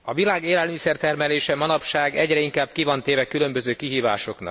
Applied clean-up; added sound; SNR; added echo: none; none; none; none.